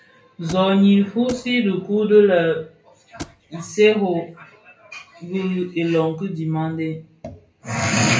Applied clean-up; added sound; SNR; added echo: none; Thump, thud; 18 dB; reverberation time 0.3 s.